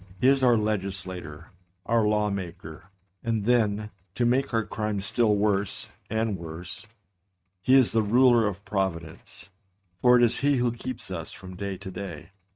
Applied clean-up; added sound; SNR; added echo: neural mask model RNNoise.